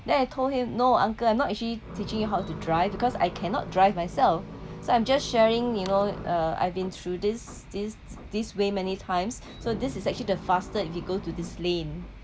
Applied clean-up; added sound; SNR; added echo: none; none; none; none.